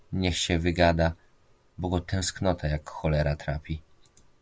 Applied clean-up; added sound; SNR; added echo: none; none; none; none.